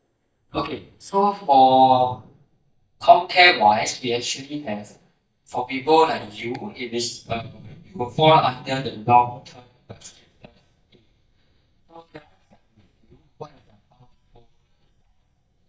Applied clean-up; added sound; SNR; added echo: neural mask model DeepFilterNet 3.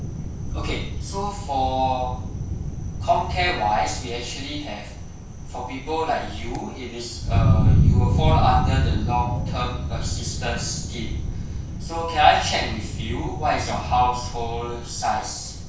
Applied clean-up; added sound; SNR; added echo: none; Thunder; -1 dB; reverberation time 0.7 s.